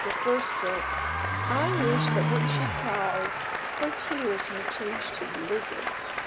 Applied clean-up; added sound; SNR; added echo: none; Livestock, farm animals, working animals + Applause; -3 dB; none.